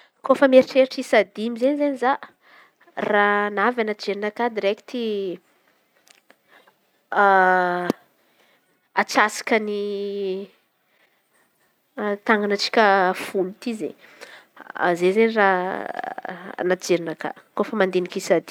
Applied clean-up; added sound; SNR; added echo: none; none; none; none.